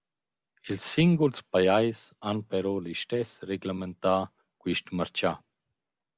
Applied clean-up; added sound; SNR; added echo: none; none; none; none.